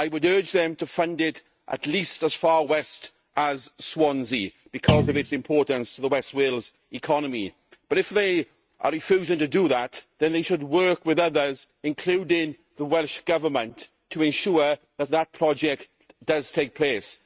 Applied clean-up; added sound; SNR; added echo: neural mask model RNNoise.